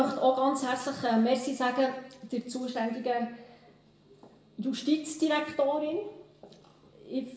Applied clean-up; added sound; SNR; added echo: none; none; none; reverberation time 0.7 s.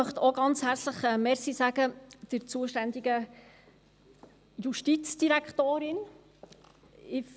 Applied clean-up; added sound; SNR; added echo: none; none; none; none.